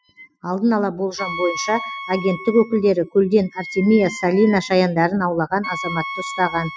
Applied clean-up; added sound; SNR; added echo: classical method spectral subtraction.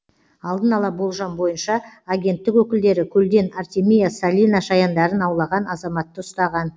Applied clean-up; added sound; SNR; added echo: none; none; none; none.